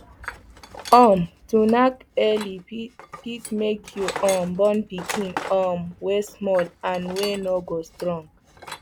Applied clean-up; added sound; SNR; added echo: none; Tools; 15 dB; none.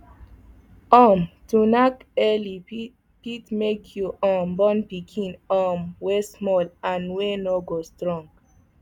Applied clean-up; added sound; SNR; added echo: none; none; none; none.